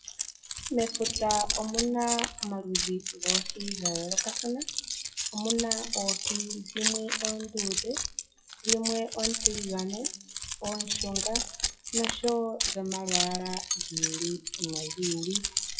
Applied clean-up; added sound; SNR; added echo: classical method WPE with log-MMSE.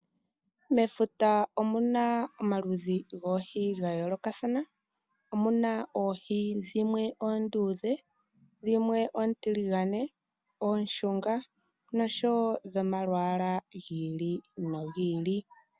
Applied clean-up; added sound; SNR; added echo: none; none; none; none.